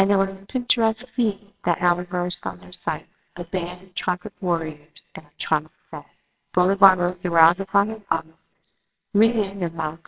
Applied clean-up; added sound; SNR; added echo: neural separator model SepFormer WHAMR!.